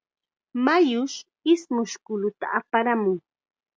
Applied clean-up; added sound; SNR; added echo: none; none; none; none.